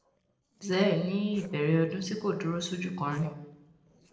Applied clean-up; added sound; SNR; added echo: neural separator model SepFormer DNS4.